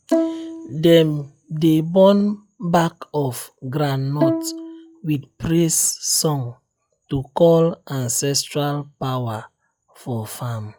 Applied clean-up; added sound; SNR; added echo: classical method log-MMSE.